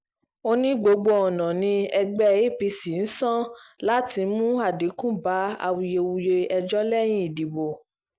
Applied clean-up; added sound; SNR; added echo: none; none; none; none.